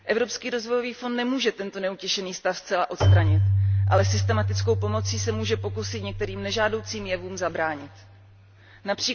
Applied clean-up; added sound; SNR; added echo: none; Keyboard (musical); -1 dB; none.